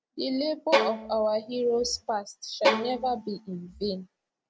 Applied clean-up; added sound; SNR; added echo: none; Bowed string instrument; 1 dB; none.